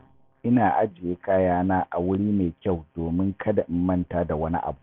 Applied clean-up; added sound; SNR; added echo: none; none; none; none.